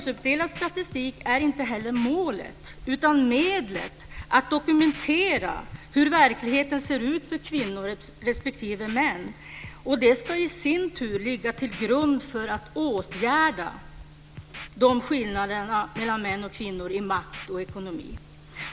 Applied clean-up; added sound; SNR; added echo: none; Scratching (performance technique); 19 dB; none.